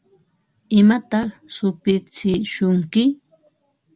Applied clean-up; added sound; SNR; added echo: none; none; none; none.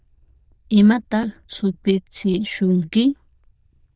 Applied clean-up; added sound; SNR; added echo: neural diffusion model UNIVERSE++.